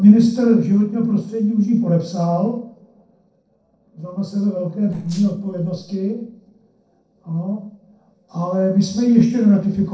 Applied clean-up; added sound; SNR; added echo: neural separator model SepFormer DNS4.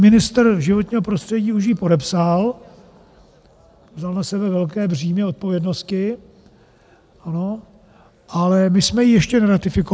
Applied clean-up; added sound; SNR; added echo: none; none; none; none.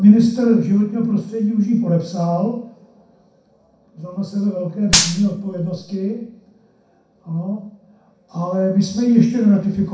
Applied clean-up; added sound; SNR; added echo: none; Gunshot, gunfire; 2 dB; reverberation time 0.6 s.